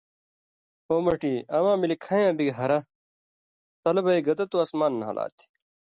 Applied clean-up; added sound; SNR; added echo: none; none; none; none.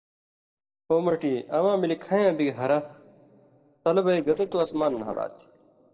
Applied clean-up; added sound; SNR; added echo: neural separator model SepFormer DNS4.